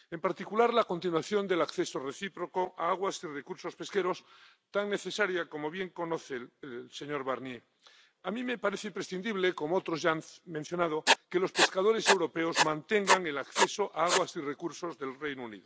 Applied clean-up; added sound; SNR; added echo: none; Writing; -2 dB; none.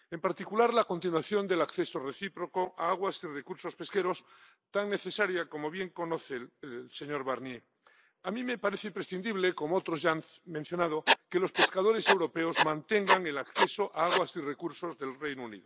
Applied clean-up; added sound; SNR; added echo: neural mask model Resemble Enhance denoiser.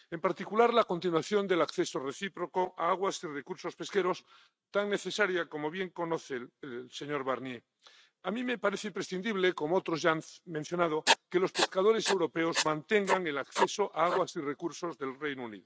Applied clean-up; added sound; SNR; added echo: neural mask model RNNoise.